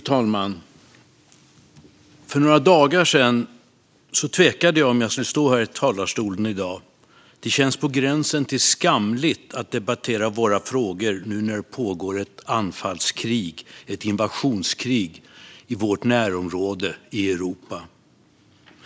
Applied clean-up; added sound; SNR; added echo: none; none; none; none.